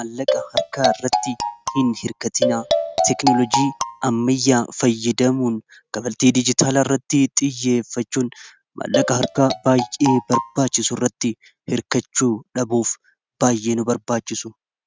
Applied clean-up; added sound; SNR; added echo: neural mask model RNNoise.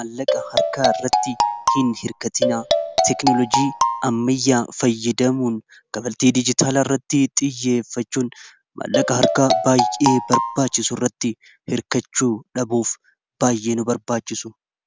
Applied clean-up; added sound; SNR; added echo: none; Marimba, xylophone; 0 dB; none.